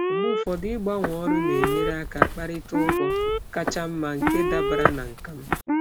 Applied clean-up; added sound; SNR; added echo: none; Alarm + Walk, footsteps; -4 dB; none.